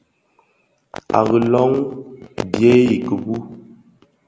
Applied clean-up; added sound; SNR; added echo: none; none; none; none.